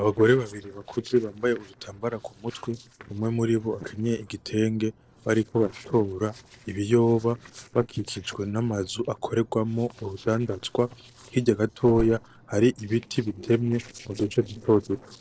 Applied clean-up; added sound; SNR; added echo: neural separator model SepFormer DNS4.